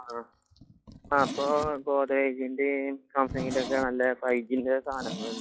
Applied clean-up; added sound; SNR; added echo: classical method log-MMSE.